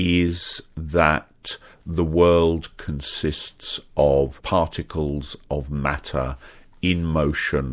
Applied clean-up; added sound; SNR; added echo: none; none; none; none.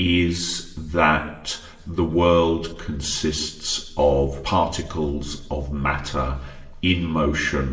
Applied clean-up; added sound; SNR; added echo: none; none; none; reverberation time 0.8 s.